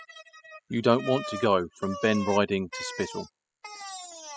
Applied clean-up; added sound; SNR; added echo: classical method spectral subtraction.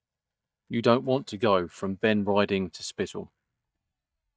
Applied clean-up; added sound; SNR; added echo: neural mask model DeepFilterNet 3.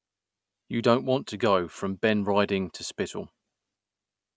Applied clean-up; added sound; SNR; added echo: none; none; none; none.